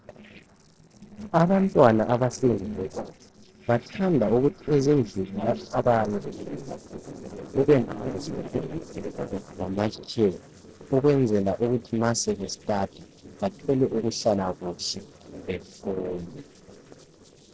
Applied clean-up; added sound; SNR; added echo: neural separator model SepFormer DNS4.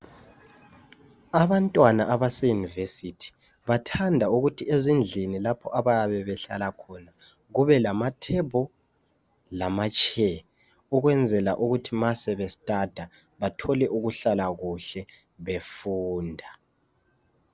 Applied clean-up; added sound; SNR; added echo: none; none; none; none.